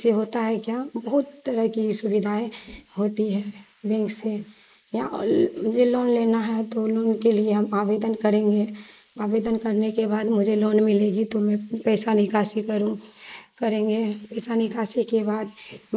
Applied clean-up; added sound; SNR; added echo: neural mask model Resemble Enhance denoiser.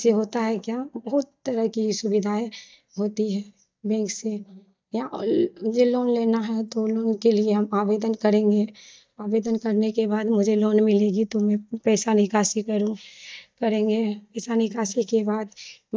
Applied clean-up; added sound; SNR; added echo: neural mask model DeepFilterNet 3.